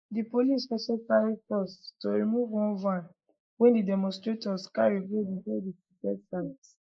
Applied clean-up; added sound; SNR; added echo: neural mask model Resemble Enhance denoiser.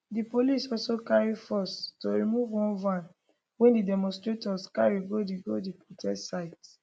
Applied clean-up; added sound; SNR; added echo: none; none; none; none.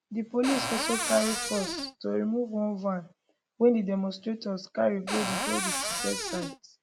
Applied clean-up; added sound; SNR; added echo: none; Cupboard open or close; 2 dB; none.